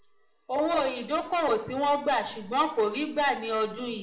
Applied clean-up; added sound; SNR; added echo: none; none; none; reverberation time 0.7 s.